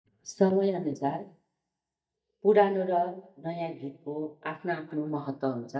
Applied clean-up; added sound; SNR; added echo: neural mask model DeepFilterNet 3.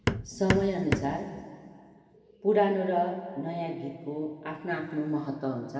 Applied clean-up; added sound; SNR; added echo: none; Hammer; 1 dB; reverberation time 2.3 s.